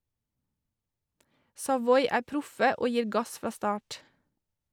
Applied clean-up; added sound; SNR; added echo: none; none; none; none.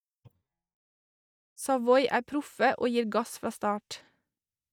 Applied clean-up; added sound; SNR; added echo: neural mask model DeepFilterNet 3.